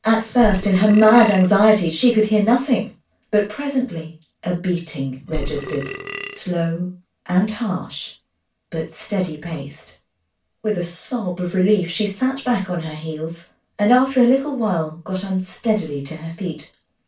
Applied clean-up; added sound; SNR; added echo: none; Burping, eructation; 8 dB; reverberation time 0.2 s.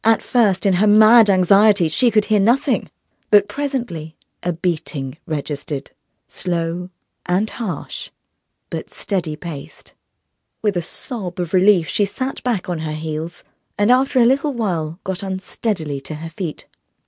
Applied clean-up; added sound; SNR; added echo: none; none; none; none.